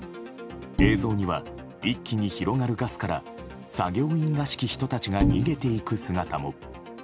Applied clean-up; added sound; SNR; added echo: none; Bowed string instrument; 0 dB; none.